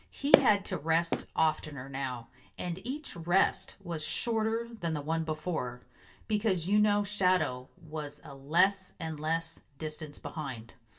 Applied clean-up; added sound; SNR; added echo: none; Walk, footsteps; 1 dB; reverberation time 0.2 s.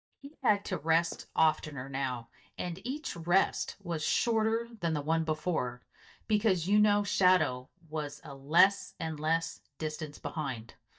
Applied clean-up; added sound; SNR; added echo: neural mask model DeepFilterNet 3.